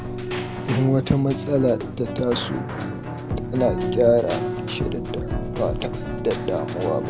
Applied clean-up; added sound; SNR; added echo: none; Keyboard (musical); 4 dB; none.